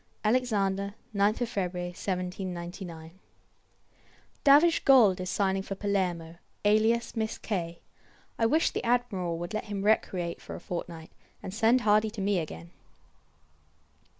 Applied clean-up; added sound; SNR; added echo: none; none; none; none.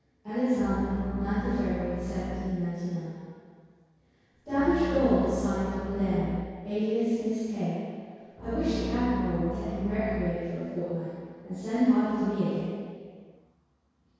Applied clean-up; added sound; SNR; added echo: none; Bowed string instrument; 6 dB; reverberation time 2.0 s.